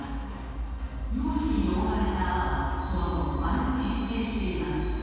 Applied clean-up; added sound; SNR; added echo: none; Engine; 7 dB; reverberation time 2.1 s.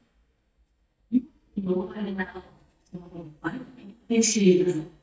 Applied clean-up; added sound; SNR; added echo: neural mask model DeepFilterNet 3.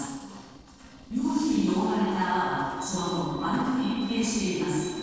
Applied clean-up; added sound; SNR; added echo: neural separator model SepFormer DNS4.